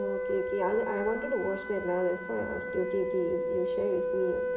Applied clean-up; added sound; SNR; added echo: none; Wind instrument, woodwind instrument; 2 dB; reverberation time 0.8 s.